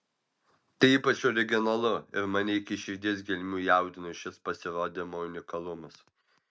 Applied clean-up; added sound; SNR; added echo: none; none; none; none.